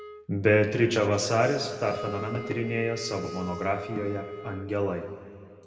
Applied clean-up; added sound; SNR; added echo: none; Wind instrument, woodwind instrument; 13 dB; reverberation time 2.0 s.